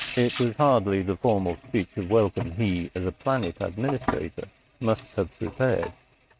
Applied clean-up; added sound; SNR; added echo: neural mask model RNNoise.